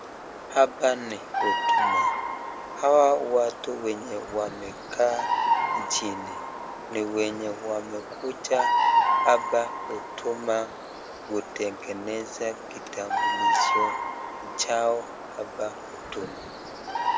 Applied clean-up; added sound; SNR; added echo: none; Bird vocalization, bird call, bird song; 0 dB; none.